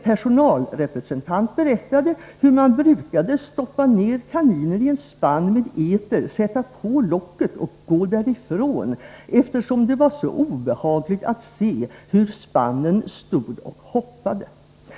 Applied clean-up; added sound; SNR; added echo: none; none; none; none.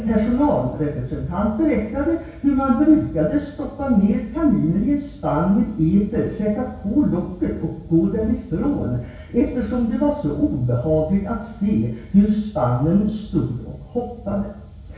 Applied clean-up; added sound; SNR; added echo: none; none; none; reverberation time 0.6 s.